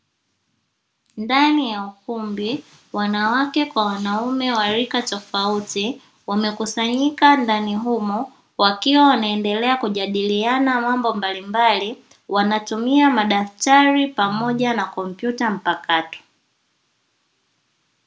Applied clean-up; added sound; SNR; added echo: none; none; none; none.